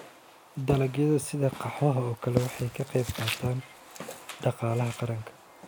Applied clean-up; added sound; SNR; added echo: none; Walk, footsteps; 11 dB; none.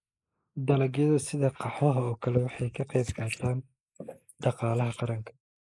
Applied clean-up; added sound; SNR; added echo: neural mask model Resemble Enhance denoiser.